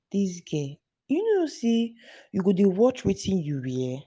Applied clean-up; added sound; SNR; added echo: none; none; none; none.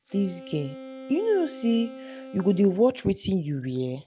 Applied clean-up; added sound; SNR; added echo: none; Wind instrument, woodwind instrument; 17 dB; none.